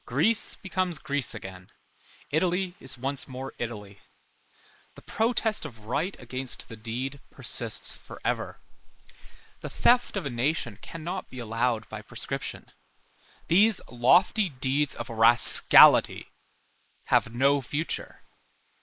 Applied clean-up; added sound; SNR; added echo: neural mask model Resemble Enhance denoiser.